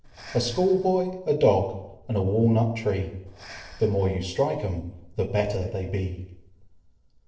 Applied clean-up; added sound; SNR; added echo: neural separator model SepFormer DNS4.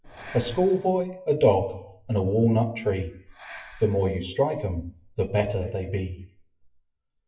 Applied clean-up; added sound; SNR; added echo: classical method WPE with log-MMSE.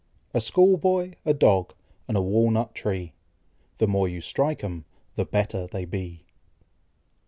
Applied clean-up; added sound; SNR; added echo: none; none; none; none.